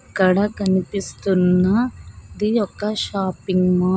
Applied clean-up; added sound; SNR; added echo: none; none; none; none.